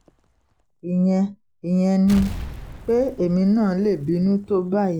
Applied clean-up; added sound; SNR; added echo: none; Explosion; 16 dB; none.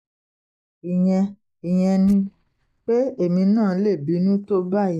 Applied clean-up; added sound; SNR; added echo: neural mask model DeepFilterNet 3.